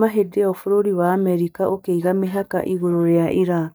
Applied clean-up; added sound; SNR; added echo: neural mask model DeepFilterNet 3.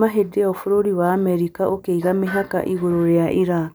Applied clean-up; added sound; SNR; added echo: none; none; none; none.